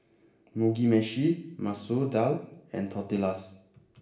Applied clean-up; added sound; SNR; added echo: none; none; none; reverberation time 0.7 s.